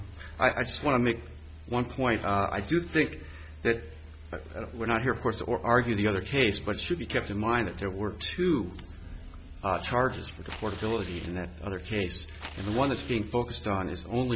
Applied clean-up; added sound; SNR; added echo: none; Tearing; 15 dB; none.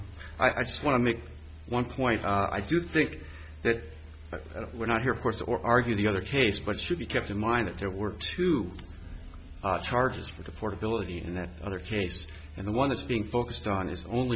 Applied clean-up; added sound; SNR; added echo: none; none; none; none.